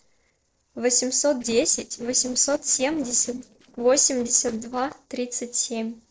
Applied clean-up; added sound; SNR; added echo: neural separator model SepFormer DNS4.